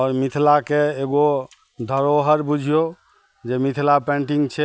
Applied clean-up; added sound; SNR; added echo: none; none; none; none.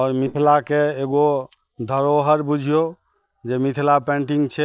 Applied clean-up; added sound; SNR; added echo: neural separator model SepFormer DNS4.